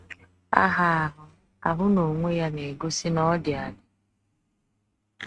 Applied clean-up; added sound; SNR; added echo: neural mask model RNNoise.